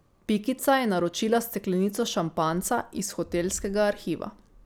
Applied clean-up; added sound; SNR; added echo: none; none; none; none.